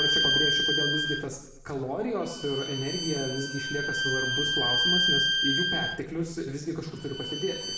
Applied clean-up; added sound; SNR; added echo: none; Bowed string instrument; -4 dB; reverberation time 0.8 s.